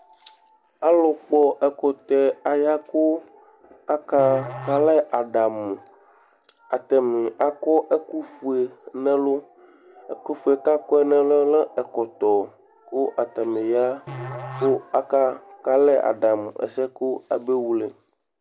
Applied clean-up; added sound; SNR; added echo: none; Musical instrument; 16 dB; none.